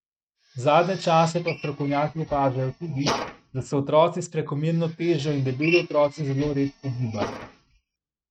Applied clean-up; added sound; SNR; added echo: neural mask model RNNoise.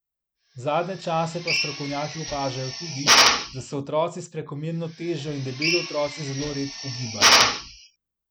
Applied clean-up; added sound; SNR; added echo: none; Drill; -5 dB; none.